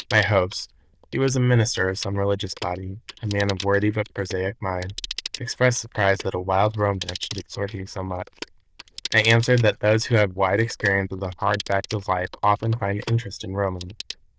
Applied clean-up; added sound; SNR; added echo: neural diffusion model UNIVERSE++.